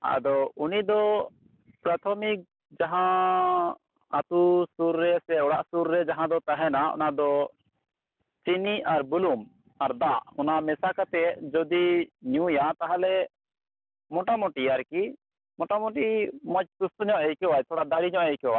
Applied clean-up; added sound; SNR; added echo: none; none; none; none.